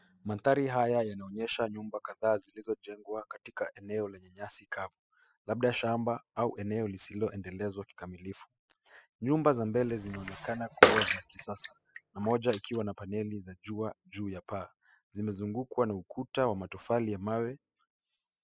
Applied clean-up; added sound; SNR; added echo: classical method spectral subtraction.